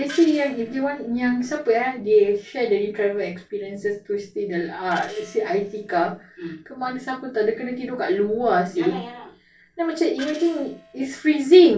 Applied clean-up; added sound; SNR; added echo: neural separator model SepFormer DNS4.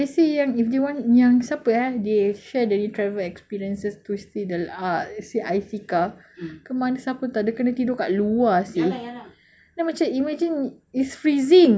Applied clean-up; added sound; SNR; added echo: none; none; none; none.